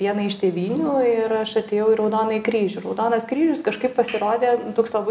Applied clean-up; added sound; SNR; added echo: none; none; none; none.